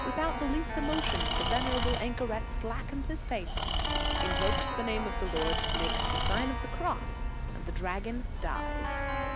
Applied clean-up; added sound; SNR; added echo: none; Engine / Tools + Keyboard (musical); -4 dB; none.